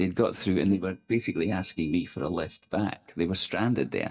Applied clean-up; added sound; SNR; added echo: neural mask model DeepFilterNet 3.